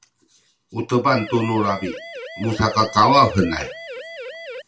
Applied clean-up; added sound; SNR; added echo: none; Siren; 13 dB; reverberation time 0.2 s.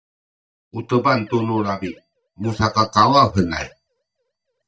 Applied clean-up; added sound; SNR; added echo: neural mask model DeepFilterNet 3.